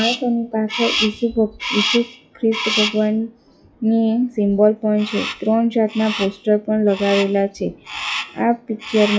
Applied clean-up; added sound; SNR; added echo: classical method log-MMSE.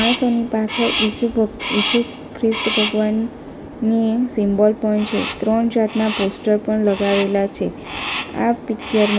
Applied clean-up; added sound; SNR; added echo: none; Crow; 9 dB; none.